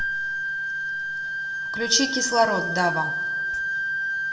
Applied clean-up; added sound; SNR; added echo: none; Wind instrument, woodwind instrument; 0 dB; reverberation time 1.1 s.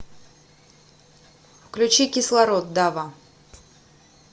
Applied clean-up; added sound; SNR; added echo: none; none; none; none.